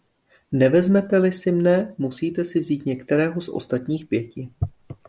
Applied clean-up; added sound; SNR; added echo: none; none; none; none.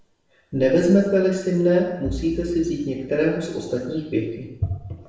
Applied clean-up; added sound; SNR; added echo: none; Bowed string instrument; 15 dB; reverberation time 0.8 s.